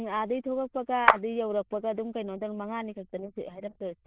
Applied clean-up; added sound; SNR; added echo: neural diffusion model UNIVERSE++.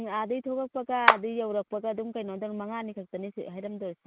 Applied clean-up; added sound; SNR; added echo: none; Clapping; -4 dB; none.